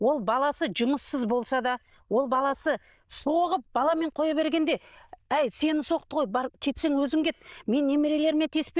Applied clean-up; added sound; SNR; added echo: neural diffusion model UNIVERSE++.